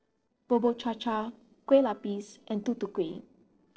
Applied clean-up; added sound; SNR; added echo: neural separator model SepFormer DNS4.